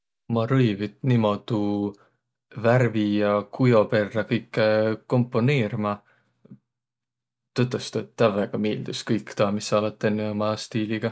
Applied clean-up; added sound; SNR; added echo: none; none; none; none.